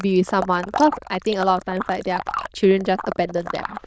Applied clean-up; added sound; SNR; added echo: neural diffusion model UNIVERSE++.